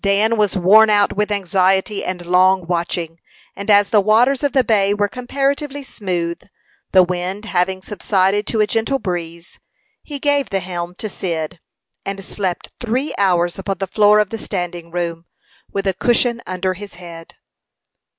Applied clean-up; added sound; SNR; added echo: none; none; none; none.